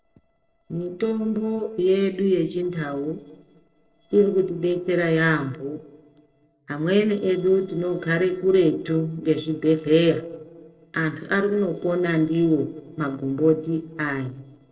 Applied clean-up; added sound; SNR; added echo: neural separator model SepFormer DNS4.